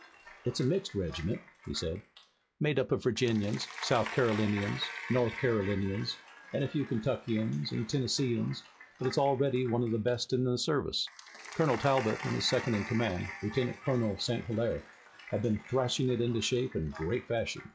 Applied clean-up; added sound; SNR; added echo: classical method log-MMSE.